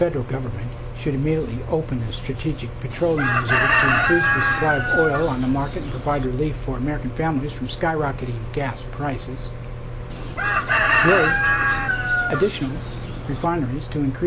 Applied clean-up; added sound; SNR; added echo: none; Chicken, rooster; -2 dB; none.